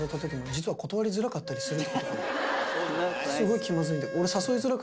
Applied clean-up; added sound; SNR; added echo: none; Organ; 7 dB; none.